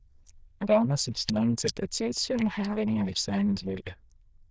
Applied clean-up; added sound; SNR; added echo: neural diffusion model UNIVERSE++.